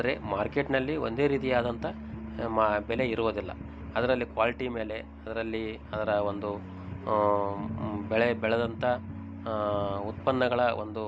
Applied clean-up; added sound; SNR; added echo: none; Piano; 12 dB; none.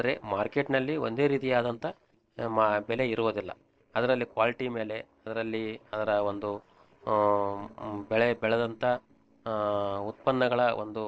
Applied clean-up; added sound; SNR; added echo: neural separator model SepFormer DNS4.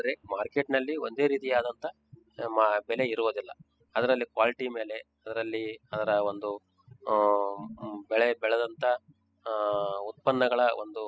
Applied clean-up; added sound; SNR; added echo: classical method spectral subtraction.